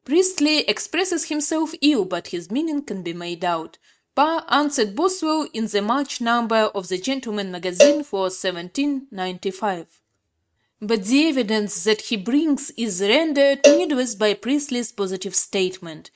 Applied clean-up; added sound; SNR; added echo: neural mask model RNNoise.